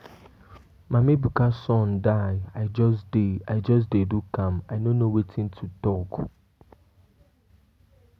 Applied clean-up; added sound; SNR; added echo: none; none; none; none.